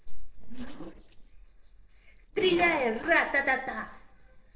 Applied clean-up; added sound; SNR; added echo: neural separator model SepFormer DNS4.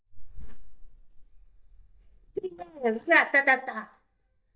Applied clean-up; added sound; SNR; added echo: neural mask model DeepFilterNet 3.